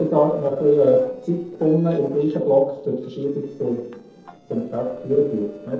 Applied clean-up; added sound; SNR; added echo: neural separator model SepFormer DNS4.